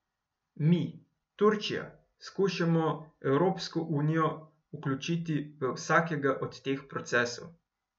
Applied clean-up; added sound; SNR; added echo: none; none; none; none.